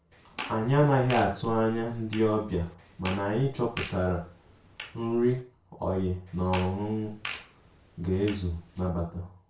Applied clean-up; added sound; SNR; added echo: none; Fart; 15 dB; reverberation time 0.3 s.